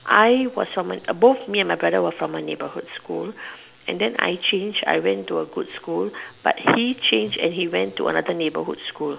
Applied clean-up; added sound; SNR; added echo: none; none; none; none.